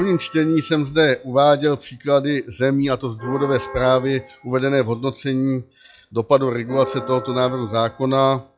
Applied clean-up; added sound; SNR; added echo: classical method log-MMSE.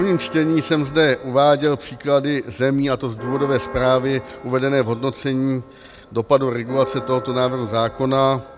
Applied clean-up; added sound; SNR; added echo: none; Church bell; 16 dB; none.